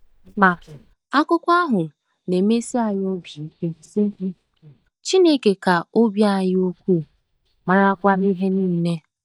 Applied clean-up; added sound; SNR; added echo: neural mask model DeepFilterNet 3.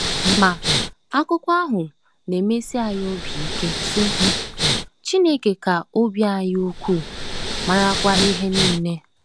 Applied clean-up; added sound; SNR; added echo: none; Respiratory sounds; 3 dB; none.